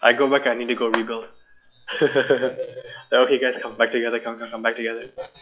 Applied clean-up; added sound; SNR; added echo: classical method log-MMSE.